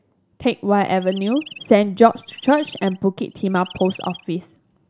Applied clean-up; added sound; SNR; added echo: none; Chirp, tweet; 20 dB; none.